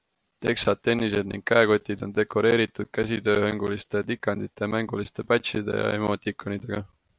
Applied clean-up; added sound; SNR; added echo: none; none; none; none.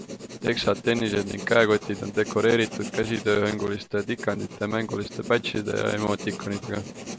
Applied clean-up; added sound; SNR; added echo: none; Writing; 12 dB; none.